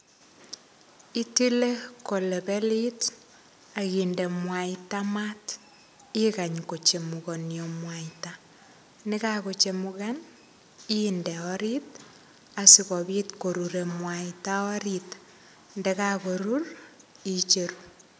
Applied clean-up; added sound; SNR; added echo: none; none; none; none.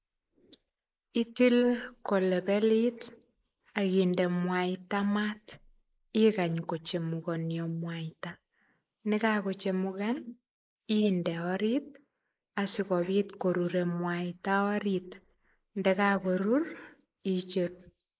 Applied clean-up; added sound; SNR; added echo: neural mask model Resemble Enhance denoiser.